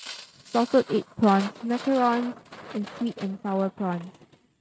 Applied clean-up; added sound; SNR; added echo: neural mask model RNNoise.